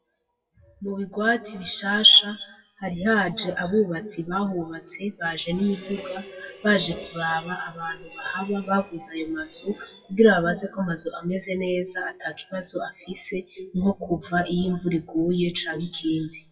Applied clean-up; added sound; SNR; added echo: classical method WPE with log-MMSE.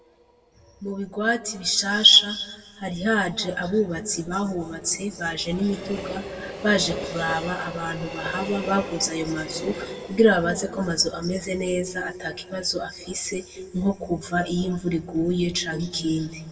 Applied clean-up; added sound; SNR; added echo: none; Train; 14 dB; reverberation time 1.6 s.